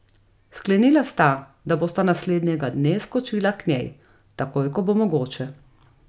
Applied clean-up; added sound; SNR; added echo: none; none; none; none.